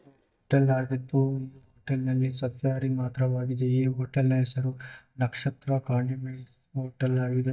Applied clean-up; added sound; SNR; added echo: neural mask model DeepFilterNet 3.